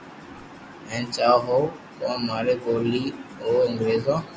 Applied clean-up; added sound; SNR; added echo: none; none; none; none.